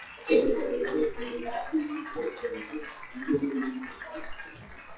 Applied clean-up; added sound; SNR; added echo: classical method WPE with log-MMSE.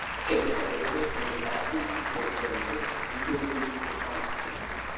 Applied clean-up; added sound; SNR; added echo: none; Applause; -2 dB; reverberation time 1.1 s.